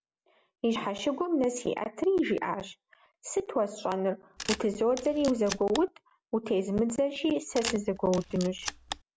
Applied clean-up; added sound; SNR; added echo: none; Camera; 10 dB; none.